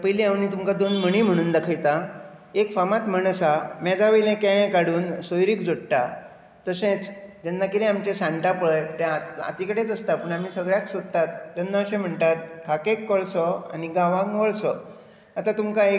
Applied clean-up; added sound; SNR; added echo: none; none; none; none.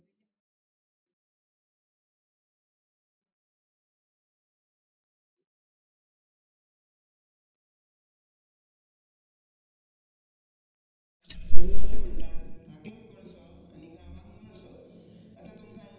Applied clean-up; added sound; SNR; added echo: neural mask model DeepFilterNet 3.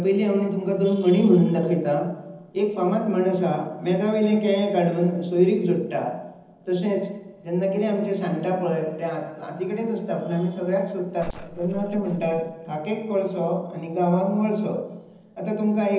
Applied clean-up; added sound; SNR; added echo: neural separator model SepFormer DNS4.